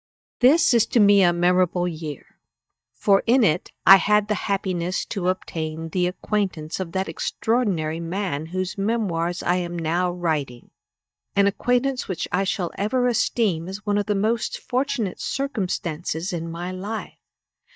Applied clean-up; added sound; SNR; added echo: neural mask model DeepFilterNet 3.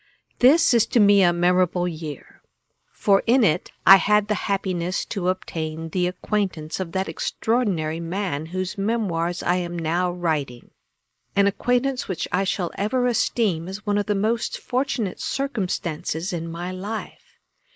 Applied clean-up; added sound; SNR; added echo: neural mask model Resemble Enhance denoiser.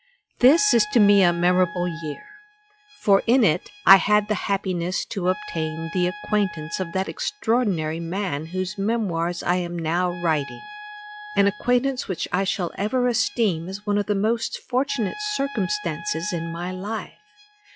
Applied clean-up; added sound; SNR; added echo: classical method log-MMSE.